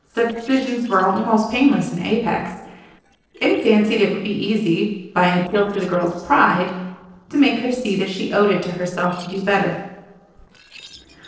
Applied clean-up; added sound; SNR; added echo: neural separator model SepFormer DNS4.